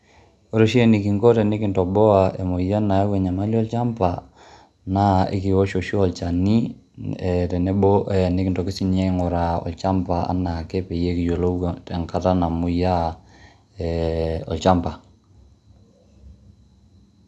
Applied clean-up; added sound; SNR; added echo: none; none; none; none.